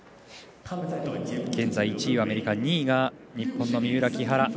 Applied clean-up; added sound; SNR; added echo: none; none; none; none.